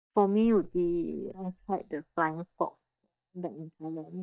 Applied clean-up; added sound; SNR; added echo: neural mask model DeepFilterNet 3.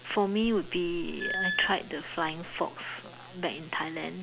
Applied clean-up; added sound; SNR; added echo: none; Squeak / Screech; 4 dB; none.